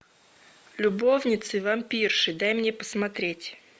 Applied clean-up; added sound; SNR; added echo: none; none; none; none.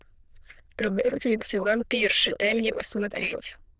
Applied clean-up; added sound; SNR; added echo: neural diffusion model UNIVERSE++.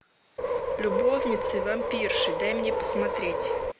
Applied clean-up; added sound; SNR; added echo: none; Subway, metro, underground; -3 dB; none.